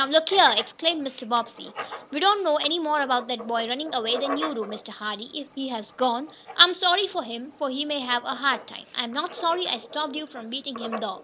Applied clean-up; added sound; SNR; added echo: none; Writing; 14 dB; none.